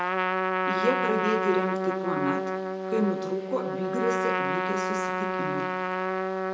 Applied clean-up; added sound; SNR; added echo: none; Trumpet; -3 dB; reverberation time 0.6 s.